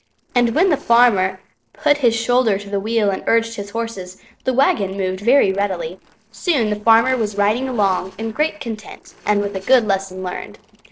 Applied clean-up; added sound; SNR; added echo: neural separator model SepFormer DNS4.